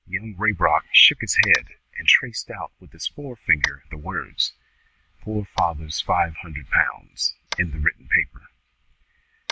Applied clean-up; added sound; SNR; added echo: none; Tap; 18 dB; none.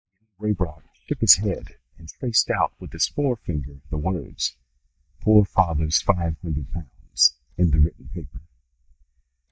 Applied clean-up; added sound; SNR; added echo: neural mask model DeepFilterNet 3.